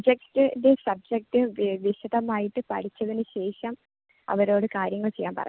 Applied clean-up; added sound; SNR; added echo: none; none; none; none.